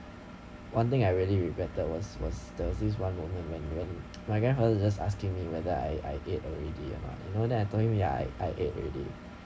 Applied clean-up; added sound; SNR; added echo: none; Engine; 17 dB; none.